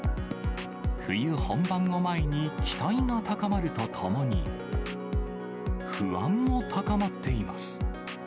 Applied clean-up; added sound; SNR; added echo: none; Telephone; 13 dB; none.